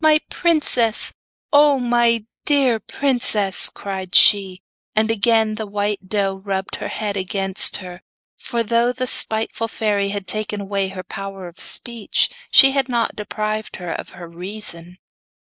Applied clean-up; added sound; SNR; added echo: neural mask model Resemble Enhance denoiser.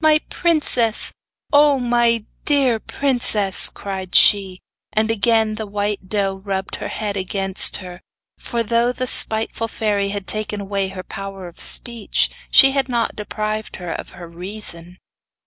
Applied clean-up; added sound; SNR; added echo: none; none; none; none.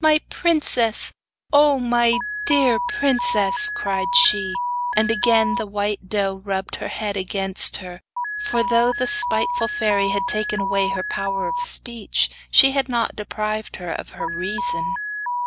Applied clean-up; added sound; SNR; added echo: none; Alarm; 4 dB; none.